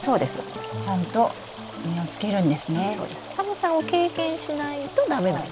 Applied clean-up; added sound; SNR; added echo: none; Stream; 14 dB; none.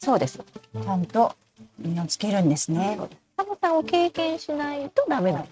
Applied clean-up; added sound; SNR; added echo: neural mask model RNNoise.